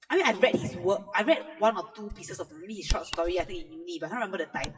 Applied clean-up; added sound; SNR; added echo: classical method WPE with log-MMSE.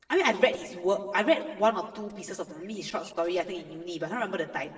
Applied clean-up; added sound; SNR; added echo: neural separator model SepFormer DNS4.